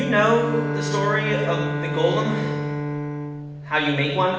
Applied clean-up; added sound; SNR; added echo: none; Bowed string instrument; 3 dB; none.